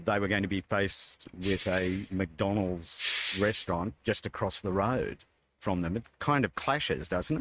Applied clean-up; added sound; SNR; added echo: neural mask model RNNoise.